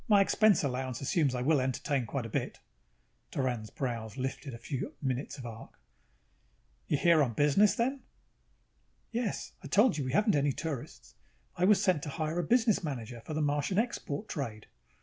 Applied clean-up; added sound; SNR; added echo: none; none; none; none.